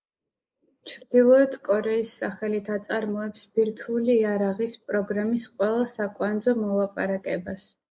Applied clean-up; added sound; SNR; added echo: neural mask model Resemble Enhance denoiser.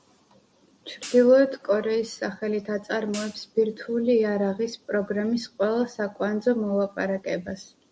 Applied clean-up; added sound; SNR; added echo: none; Hi-hat; 19 dB; none.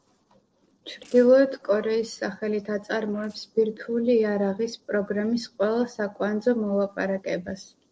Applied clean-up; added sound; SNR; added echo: neural separator model SepFormer DNS4.